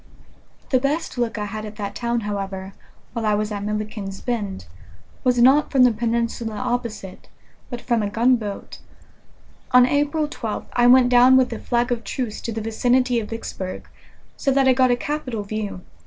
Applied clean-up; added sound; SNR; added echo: none; Walk, footsteps; 13 dB; none.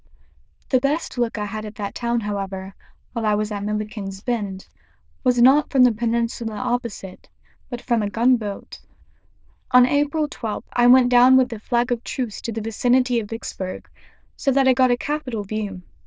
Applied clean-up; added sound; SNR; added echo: neural diffusion model UNIVERSE++.